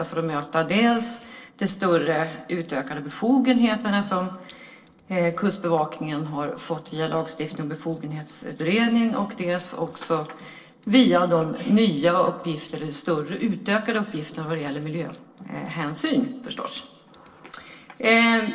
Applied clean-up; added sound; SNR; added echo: neural separator model SepFormer DNS4.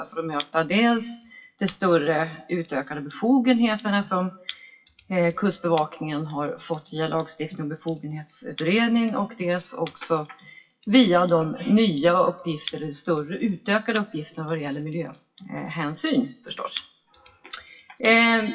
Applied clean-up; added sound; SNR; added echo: classical method WPE with log-MMSE.